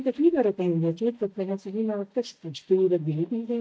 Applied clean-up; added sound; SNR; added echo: neural mask model DeepFilterNet 3.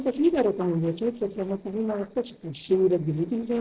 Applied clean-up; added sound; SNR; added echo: neural separator model SepFormer DNS4.